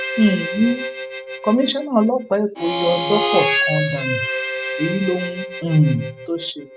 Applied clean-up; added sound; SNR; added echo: none; Harmonica; 4 dB; none.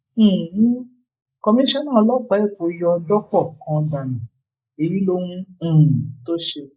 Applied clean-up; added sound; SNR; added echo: neural mask model Resemble Enhance denoiser.